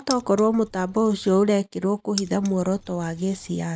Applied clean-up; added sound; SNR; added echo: none; Keys jangling; 10 dB; none.